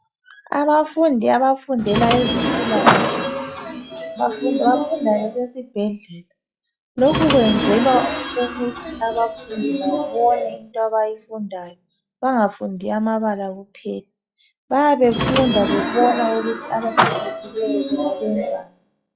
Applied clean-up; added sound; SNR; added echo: classical method log-MMSE.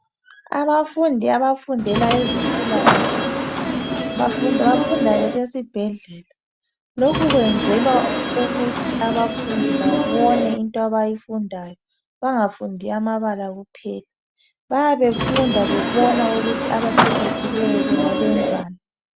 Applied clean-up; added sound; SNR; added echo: none; Car + Subway, metro, underground / Sliding door; -1 dB; none.